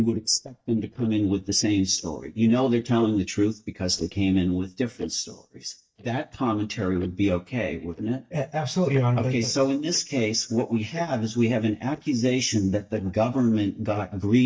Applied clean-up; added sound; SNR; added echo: neural mask model DeepFilterNet 3.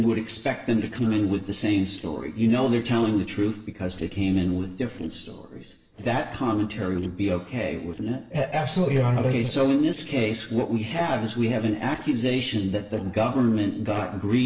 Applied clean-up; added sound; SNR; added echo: neural separator model SepFormer DNS4.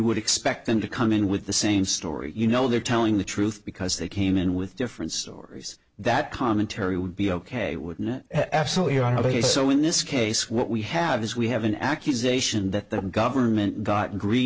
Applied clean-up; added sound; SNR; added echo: none; none; none; none.